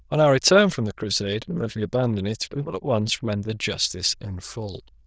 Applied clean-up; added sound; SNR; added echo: neural diffusion model UNIVERSE++.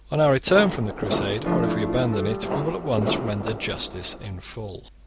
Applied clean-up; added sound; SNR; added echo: none; Fireworks + Piano; 4 dB; none.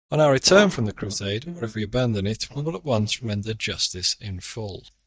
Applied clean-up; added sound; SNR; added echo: neural mask model DeepFilterNet 3.